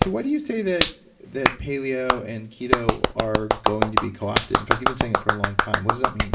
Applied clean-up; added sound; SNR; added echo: none; Clapping; -4 dB; reverberation time 0.6 s.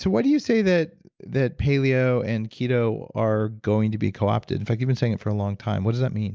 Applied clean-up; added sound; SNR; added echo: none; none; none; none.